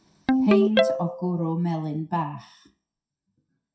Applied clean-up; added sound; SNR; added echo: classical method WPE with log-MMSE.